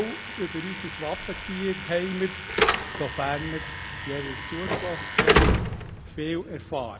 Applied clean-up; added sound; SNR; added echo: none; Slam / Alarm; -4 dB; none.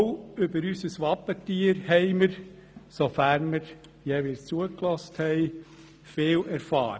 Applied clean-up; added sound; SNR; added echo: none; none; none; none.